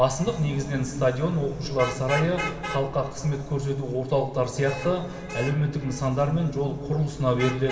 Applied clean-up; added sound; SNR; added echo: none; Traffic noise, roadway noise / Vehicle horn, car horn, honking; 12 dB; reverberation time 2.4 s.